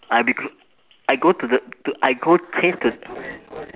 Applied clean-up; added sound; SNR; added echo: none; none; none; none.